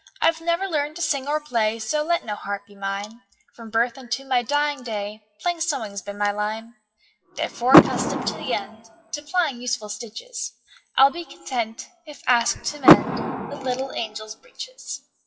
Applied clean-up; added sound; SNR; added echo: classical method WPE with log-MMSE.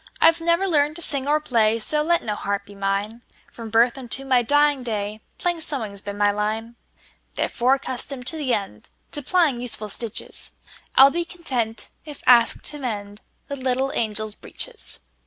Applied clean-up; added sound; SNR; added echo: none; none; none; none.